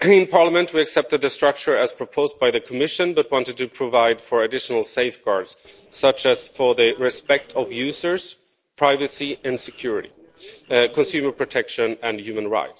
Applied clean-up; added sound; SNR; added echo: neural separator model SepFormer DNS4.